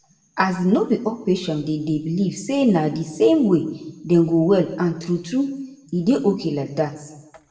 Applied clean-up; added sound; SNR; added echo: none; none; none; reverberation time 0.8 s.